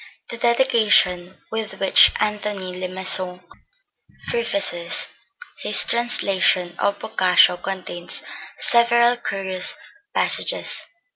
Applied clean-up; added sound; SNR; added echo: none; none; none; none.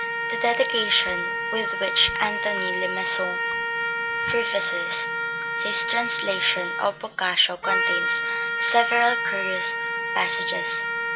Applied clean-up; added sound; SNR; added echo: none; Trumpet; -1 dB; none.